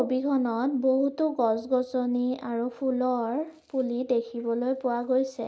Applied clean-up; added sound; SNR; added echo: none; none; none; none.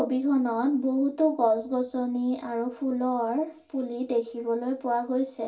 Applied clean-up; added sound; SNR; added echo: none; none; none; reverberation time 0.2 s.